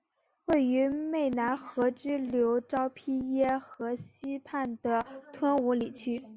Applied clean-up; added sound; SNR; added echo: none; none; none; none.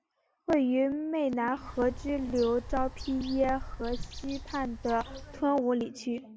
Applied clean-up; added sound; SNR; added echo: none; Bird; 9 dB; none.